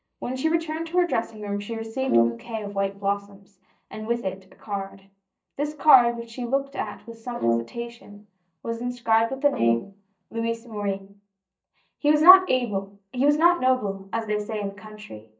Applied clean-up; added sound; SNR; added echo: neural mask model DeepFilterNet 3.